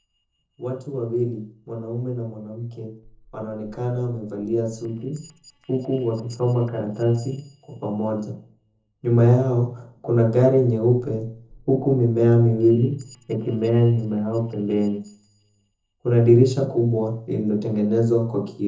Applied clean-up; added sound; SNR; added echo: neural separator model SepFormer DNS4.